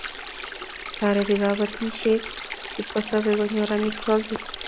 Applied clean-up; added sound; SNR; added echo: none; Stream; 9 dB; none.